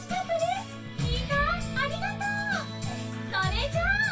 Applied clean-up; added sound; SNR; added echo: none; none; none; reverberation time 0.1 s.